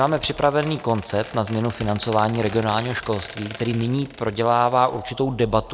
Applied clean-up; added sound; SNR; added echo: none; Squeak; 18 dB; none.